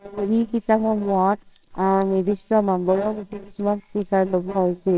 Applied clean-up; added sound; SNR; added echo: neural separator model SepFormer WHAMR!.